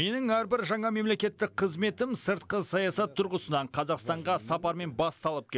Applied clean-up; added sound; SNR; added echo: none; none; none; none.